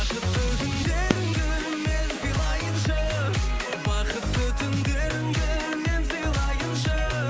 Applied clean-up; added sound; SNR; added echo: none; Fireworks; 10 dB; none.